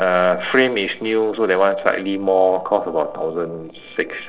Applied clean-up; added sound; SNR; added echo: neural separator model SepFormer DNS4.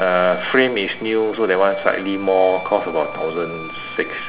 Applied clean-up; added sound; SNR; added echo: none; Bowed string instrument; 16 dB; none.